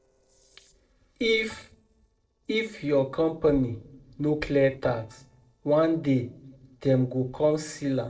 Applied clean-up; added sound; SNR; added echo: neural separator model SepFormer DNS4.